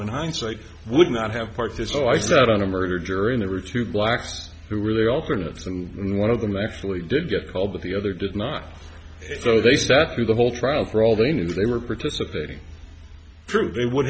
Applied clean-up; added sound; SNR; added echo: none; none; none; none.